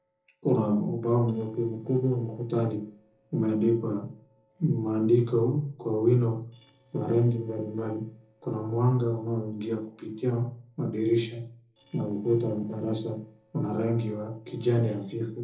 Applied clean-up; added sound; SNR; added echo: neural separator model SepFormer DNS4.